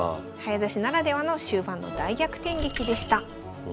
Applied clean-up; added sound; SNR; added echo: none; Coin (dropping); 3 dB; none.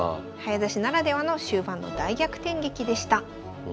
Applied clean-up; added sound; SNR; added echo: none; none; none; none.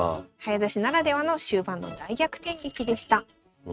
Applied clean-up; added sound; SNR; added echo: neural mask model RNNoise.